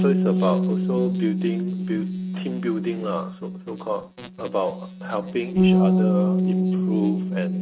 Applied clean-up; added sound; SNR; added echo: neural mask model RNNoise.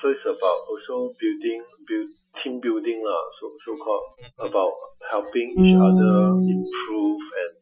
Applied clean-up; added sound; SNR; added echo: classical method Wiener filter.